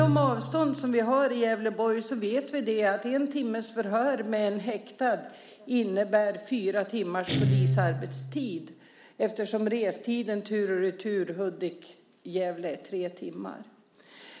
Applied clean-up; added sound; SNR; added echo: none; Guitar; 7 dB; none.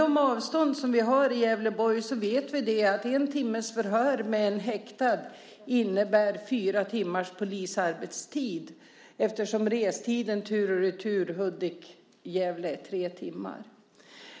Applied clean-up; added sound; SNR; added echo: none; none; none; none.